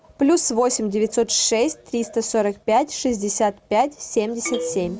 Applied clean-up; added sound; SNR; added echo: none; none; none; none.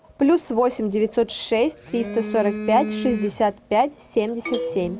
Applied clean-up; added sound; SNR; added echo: none; Telephone; 12 dB; none.